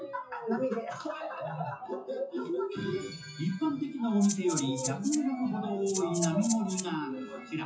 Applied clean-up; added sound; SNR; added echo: classical method WPE with log-MMSE.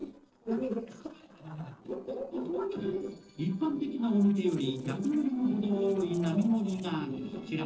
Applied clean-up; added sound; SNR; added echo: neural separator model SepFormer DNS4.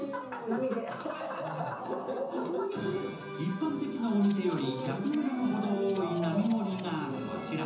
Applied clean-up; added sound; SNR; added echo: none; Rattle (instrument); 9 dB; reverberation time 0.6 s.